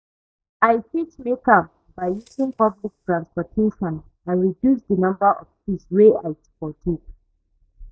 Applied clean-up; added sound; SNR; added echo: neural mask model DeepFilterNet 3.